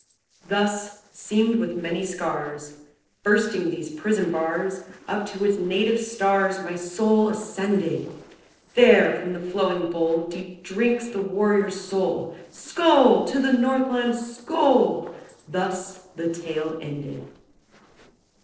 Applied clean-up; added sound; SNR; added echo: neural separator model SepFormer DNS4.